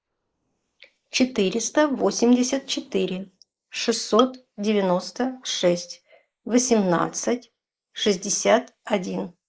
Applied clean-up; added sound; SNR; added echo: neural mask model Resemble Enhance denoiser.